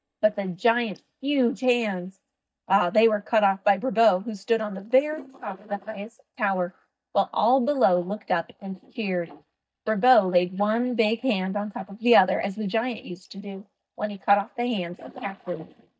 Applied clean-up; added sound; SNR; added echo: neural mask model DeepFilterNet 3.